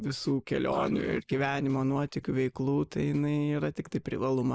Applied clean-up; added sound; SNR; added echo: neural mask model Resemble Enhance denoiser.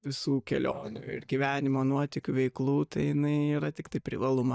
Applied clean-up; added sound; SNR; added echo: neural mask model DeepFilterNet 3.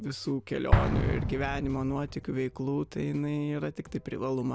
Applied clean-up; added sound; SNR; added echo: none; Explosion; 1 dB; none.